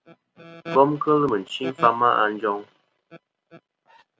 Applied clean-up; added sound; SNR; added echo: none; none; none; none.